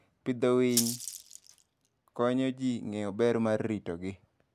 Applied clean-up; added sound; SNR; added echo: none; Rattle (instrument); 6 dB; none.